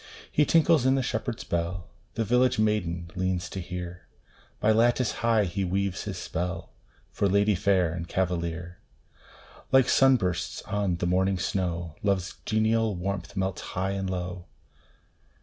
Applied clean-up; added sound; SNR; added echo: none; none; none; none.